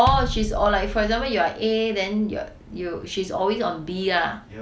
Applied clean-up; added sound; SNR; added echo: none; Bass drum; 6 dB; none.